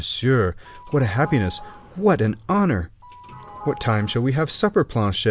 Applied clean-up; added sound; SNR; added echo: none; Sliding door / Doorbell; 20 dB; none.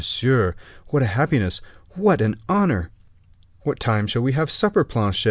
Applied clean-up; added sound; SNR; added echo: none; none; none; none.